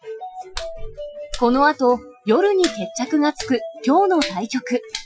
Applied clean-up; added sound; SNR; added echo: classical method Wiener filter.